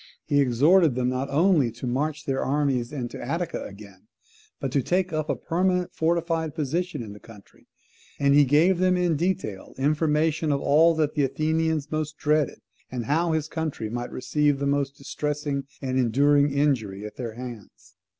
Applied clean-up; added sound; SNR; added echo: none; none; none; none.